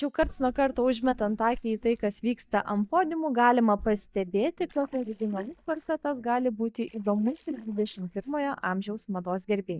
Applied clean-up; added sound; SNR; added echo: neural mask model DeepFilterNet 3.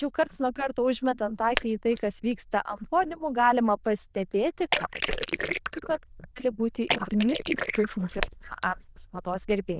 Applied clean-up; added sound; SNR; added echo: neural diffusion model UNIVERSE++.